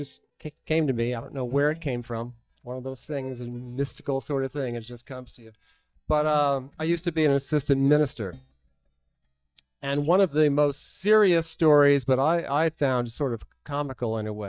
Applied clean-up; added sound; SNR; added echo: neural mask model DeepFilterNet 3.